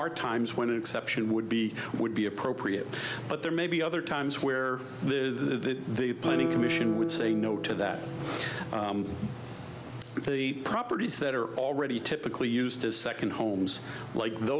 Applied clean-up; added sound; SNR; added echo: none; Guitar; 10 dB; none.